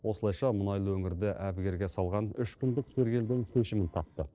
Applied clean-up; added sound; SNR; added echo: neural separator model SepFormer DNS4.